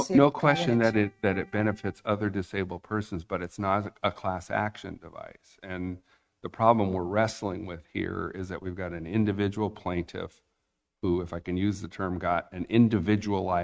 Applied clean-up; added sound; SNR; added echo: neural mask model RNNoise.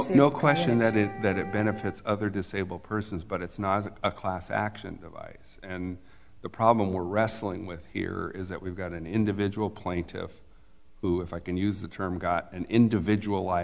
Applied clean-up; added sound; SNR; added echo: none; Wind instrument, woodwind instrument; 12 dB; none.